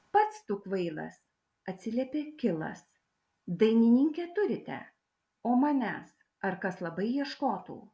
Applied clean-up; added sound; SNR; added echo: none; none; none; none.